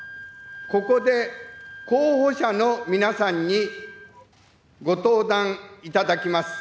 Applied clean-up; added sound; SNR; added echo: none; Wind instrument, woodwind instrument; 17 dB; none.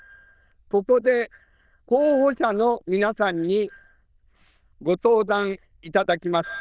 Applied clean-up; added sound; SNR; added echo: neural diffusion model UNIVERSE++.